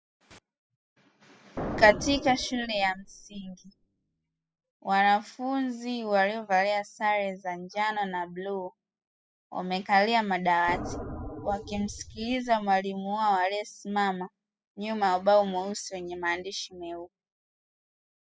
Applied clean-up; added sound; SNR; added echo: classical method spectral subtraction.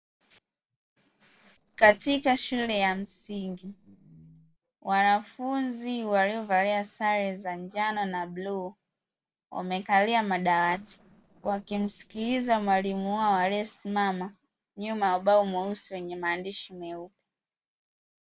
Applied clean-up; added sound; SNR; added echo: neural separator model SepFormer DNS4.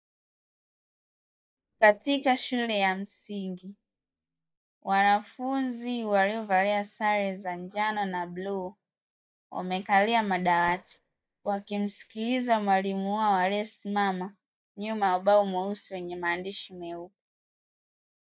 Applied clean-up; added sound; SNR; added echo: neural mask model DeepFilterNet 3.